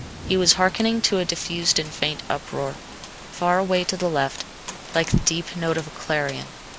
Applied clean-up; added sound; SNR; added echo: none; Rain; 14 dB; none.